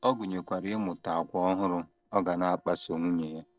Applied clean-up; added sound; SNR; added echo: neural separator model SepFormer DNS4.